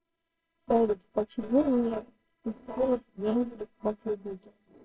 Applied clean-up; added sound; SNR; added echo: neural separator model SepFormer WHAMR!.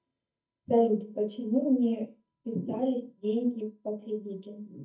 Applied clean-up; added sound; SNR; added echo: neural mask model DeepFilterNet 3.